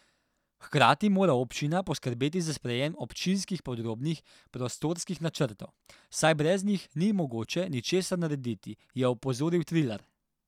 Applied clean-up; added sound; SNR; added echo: none; none; none; none.